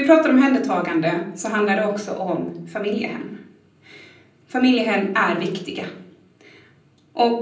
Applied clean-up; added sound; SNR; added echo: none; none; none; reverberation time 0.6 s.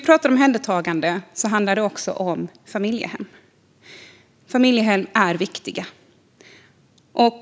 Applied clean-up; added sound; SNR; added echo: none; none; none; none.